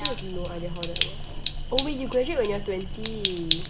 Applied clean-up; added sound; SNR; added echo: none; Sink (filling or washing); 0 dB; none.